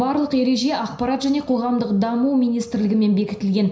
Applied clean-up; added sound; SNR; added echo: none; none; none; reverberation time 0.5 s.